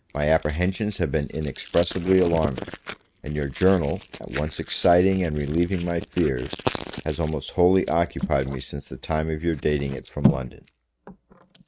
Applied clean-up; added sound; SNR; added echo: neural mask model RNNoise.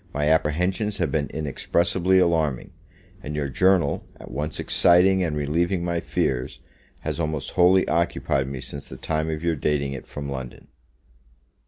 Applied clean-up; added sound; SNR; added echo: none; none; none; none.